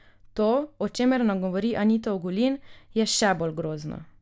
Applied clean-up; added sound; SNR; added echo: none; none; none; none.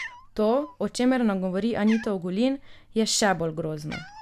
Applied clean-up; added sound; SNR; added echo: none; Cat; 20 dB; none.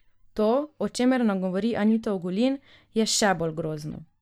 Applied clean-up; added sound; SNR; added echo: neural mask model DeepFilterNet 3.